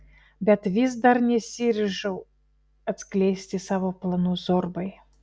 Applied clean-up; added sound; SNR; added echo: none; none; none; none.